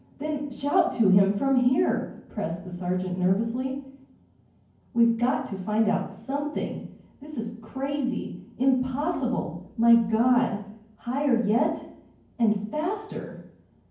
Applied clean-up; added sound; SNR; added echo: none; Bowed string instrument; 17 dB; reverberation time 0.9 s.